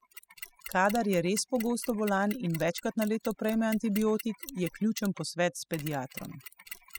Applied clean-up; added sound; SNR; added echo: classical method spectral subtraction.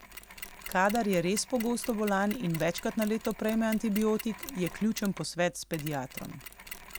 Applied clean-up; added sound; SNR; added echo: none; Mechanisms; 14 dB; none.